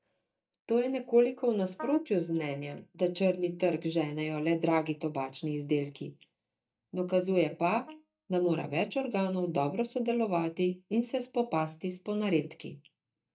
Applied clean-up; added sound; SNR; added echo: neural mask model DeepFilterNet 3.